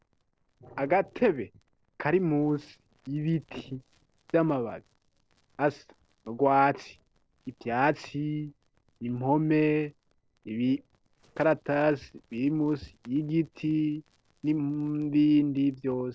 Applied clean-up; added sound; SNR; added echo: neural separator model SepFormer DNS4.